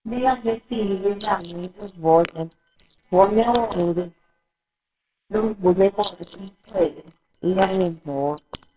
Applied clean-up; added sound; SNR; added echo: neural separator model SepFormer WHAMR!.